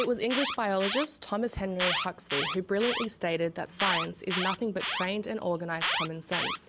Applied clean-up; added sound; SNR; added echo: none; Alarm; 3 dB; none.